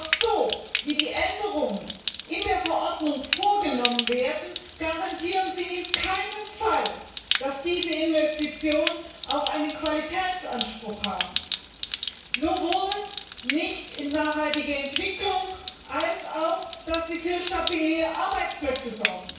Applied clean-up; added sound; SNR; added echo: none; Stream; 5 dB; reverberation time 0.6 s.